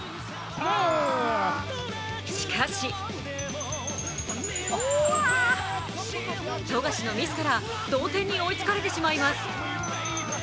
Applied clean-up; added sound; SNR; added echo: none; Wind chime / Percussion; 14 dB; none.